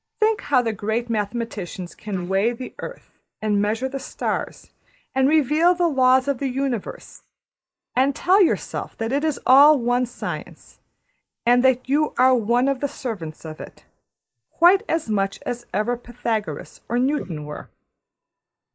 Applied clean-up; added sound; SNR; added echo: neural mask model Resemble Enhance denoiser.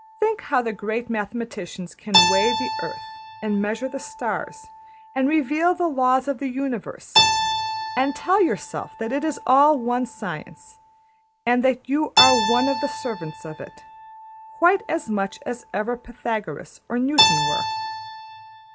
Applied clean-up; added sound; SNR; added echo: none; Keyboard (musical); 3 dB; none.